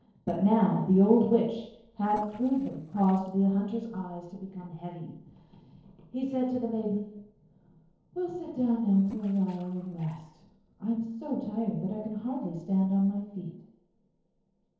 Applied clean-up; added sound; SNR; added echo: neural separator model SepFormer DNS4.